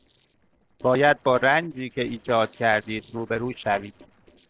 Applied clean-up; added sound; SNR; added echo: neural separator model SepFormer DNS4.